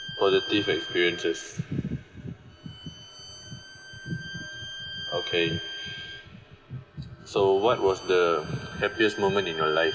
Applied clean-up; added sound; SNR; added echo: none; Bowed string instrument; 12 dB; none.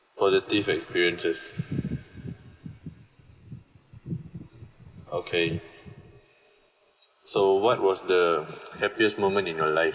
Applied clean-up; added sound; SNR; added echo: neural mask model Resemble Enhance denoiser.